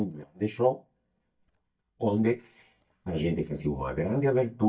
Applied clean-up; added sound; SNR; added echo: neural mask model DeepFilterNet 3.